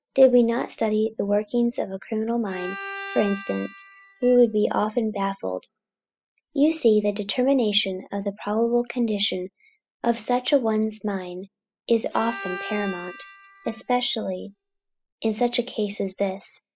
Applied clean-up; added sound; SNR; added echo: classical method spectral subtraction.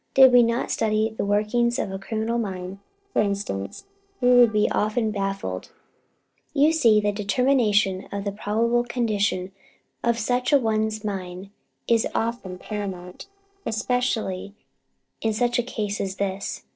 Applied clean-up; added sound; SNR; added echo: neural separator model SepFormer DNS4.